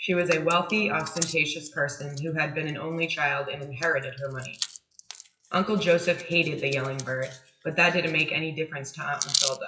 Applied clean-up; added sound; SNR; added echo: classical method WPE with log-MMSE.